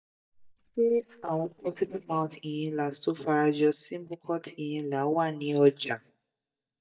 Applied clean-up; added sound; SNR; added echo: neural mask model DeepFilterNet 3.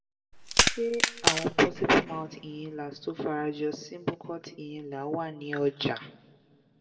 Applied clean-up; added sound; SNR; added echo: none; Crack; -4 dB; reverberation time 0.9 s.